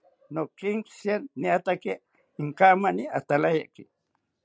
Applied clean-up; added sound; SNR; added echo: none; none; none; none.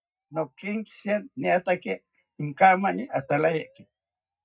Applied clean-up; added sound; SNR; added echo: neural mask model DeepFilterNet 3.